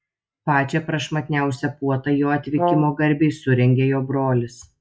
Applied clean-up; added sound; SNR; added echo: classical method log-MMSE.